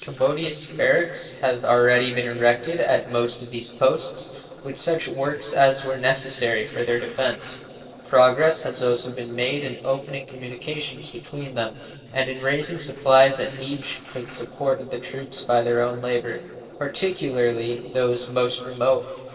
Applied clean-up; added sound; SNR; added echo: neural separator model SepFormer DNS4.